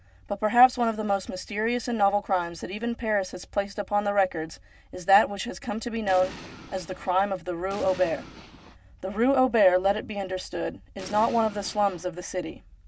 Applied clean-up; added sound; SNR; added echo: none; Explosion; 16 dB; none.